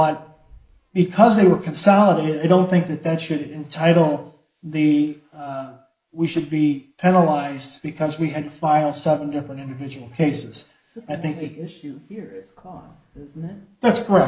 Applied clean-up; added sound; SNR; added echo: neural mask model Resemble Enhance denoiser.